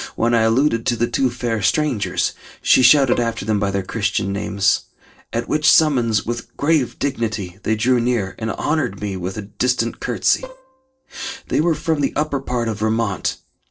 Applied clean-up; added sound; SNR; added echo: neural separator model SepFormer DNS4.